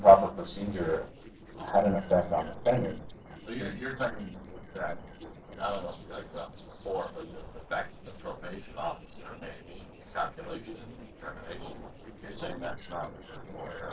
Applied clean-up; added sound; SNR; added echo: neural separator model SepFormer DNS4.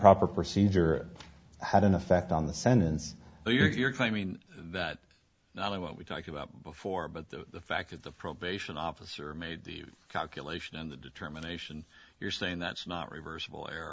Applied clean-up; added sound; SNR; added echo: none; none; none; none.